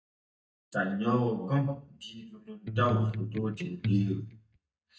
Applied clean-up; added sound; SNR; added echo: neural mask model DeepFilterNet 3.